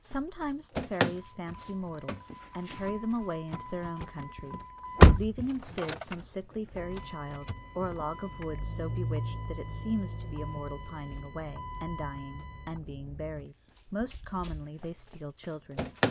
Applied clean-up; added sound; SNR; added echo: none; Slam / Engine starting; -5 dB; none.